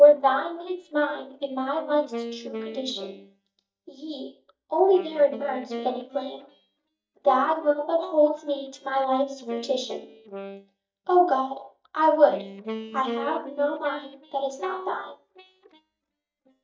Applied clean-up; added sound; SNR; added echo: neural mask model DeepFilterNet 3.